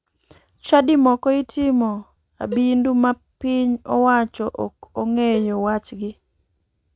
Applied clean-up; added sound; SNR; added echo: neural mask model RNNoise.